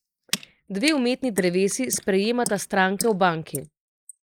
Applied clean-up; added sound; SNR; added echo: neural mask model Resemble Enhance denoiser.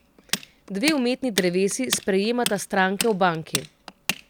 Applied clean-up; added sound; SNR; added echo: none; Tools; 8 dB; none.